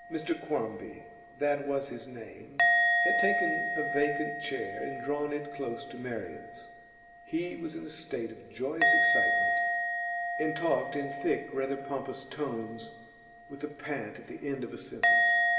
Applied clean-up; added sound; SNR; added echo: none; Musical instrument; -3 dB; reverberation time 2.1 s.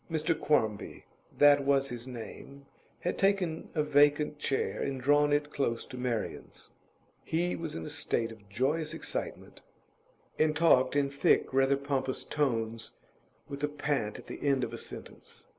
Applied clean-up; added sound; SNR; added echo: none; none; none; none.